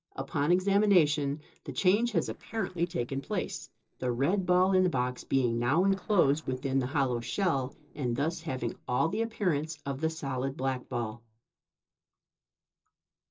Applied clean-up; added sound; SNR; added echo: neural separator model SepFormer DNS4.